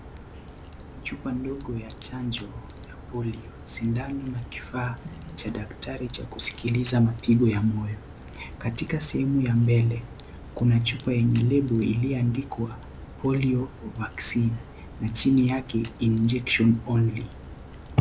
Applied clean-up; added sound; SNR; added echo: none; Crack; 16 dB; none.